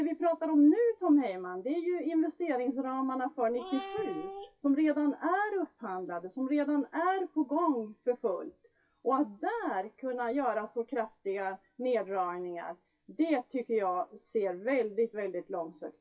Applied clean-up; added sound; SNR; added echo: classical method WPE with log-MMSE.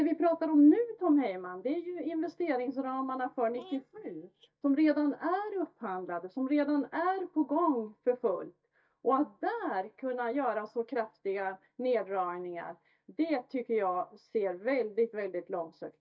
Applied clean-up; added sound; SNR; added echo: neural mask model DeepFilterNet 3.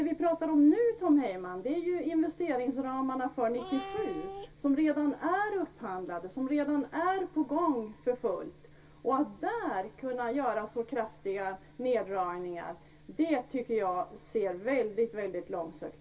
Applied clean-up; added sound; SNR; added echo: none; Cat; 11 dB; reverberation time 0.1 s.